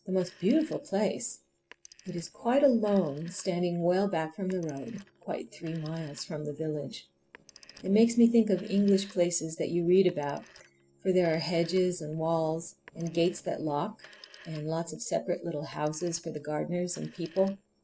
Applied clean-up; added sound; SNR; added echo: neural separator model SepFormer DNS4.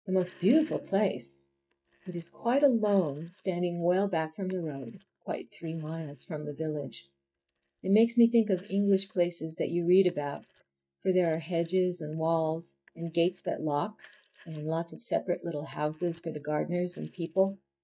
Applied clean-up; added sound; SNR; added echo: neural mask model DeepFilterNet 3.